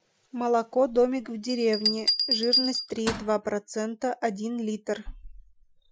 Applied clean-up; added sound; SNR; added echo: classical method Wiener filter.